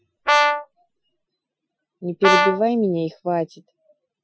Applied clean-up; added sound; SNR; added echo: classical method Wiener filter.